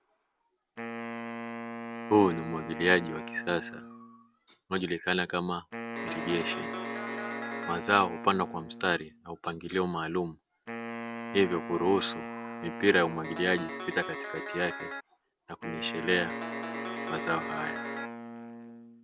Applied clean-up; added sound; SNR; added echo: none; Wind instrument, woodwind instrument + Guitar; 8 dB; none.